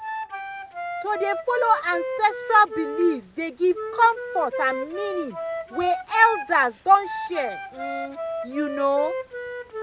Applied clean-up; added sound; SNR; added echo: none; Wind instrument, woodwind instrument; 8 dB; none.